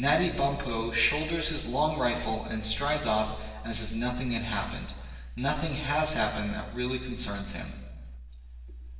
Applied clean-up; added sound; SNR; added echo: none; none; none; reverberation time 1.2 s.